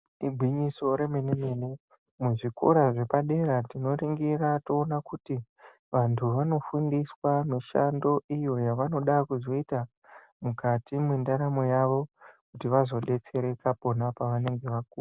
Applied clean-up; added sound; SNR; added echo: none; none; none; none.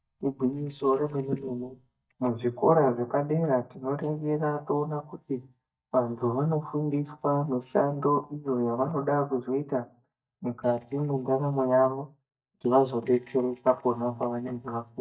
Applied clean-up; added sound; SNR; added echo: neural mask model DeepFilterNet 3.